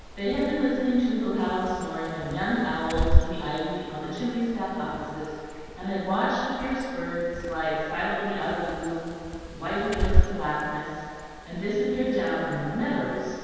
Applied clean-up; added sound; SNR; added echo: none; Bird; 1 dB; reverberation time 2.1 s.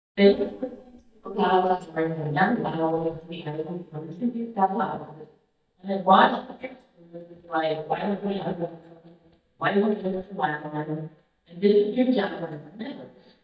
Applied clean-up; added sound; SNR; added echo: neural mask model DeepFilterNet 3.